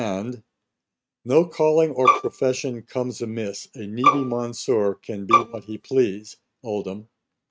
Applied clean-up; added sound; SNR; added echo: neural mask model RNNoise.